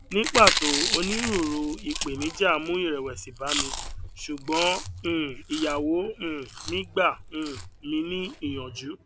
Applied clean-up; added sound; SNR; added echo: none; Chewing, mastication; 2 dB; none.